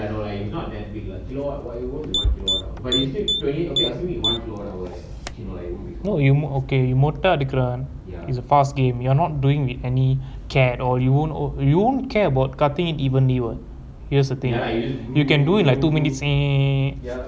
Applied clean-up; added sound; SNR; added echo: none; Typing; 7 dB; none.